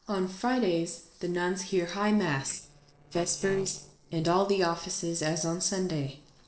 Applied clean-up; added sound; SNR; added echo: neural separator model SepFormer DNS4.